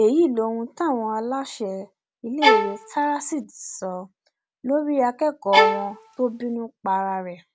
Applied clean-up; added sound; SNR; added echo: none; Bowed string instrument; -3 dB; none.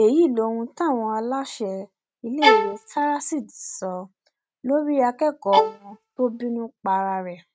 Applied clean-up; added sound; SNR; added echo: neural mask model RNNoise.